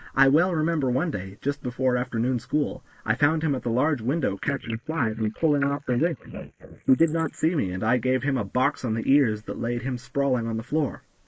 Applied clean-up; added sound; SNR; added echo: neural mask model Resemble Enhance denoiser.